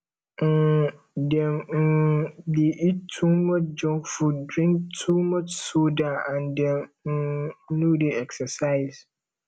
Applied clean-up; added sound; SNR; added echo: none; none; none; none.